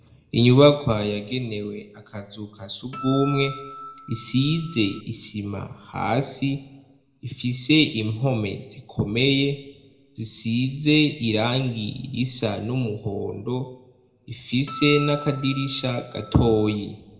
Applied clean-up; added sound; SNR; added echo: none; Acoustic guitar; 14 dB; reverberation time 0.8 s.